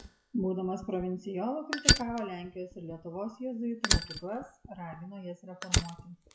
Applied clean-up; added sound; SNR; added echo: classical method WPE with log-MMSE.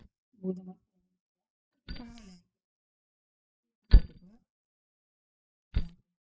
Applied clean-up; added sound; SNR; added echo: neural mask model DeepFilterNet 3.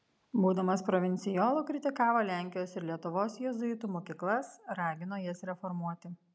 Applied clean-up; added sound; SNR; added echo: none; none; none; none.